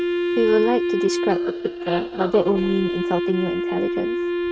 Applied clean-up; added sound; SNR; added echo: neural mask model RNNoise.